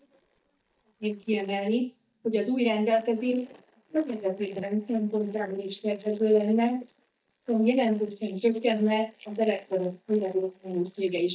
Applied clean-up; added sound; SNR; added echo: neural mask model DeepFilterNet 3.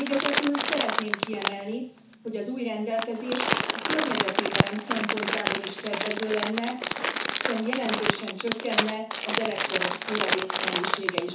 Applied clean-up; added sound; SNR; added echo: none; Crumpling, crinkling; -2 dB; reverberation time 0.9 s.